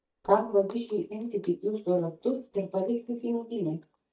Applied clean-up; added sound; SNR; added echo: neural mask model DeepFilterNet 3.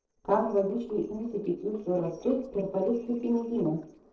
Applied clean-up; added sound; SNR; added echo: neural separator model SepFormer DNS4.